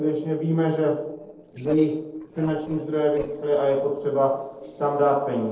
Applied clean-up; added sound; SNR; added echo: neural separator model SepFormer DNS4.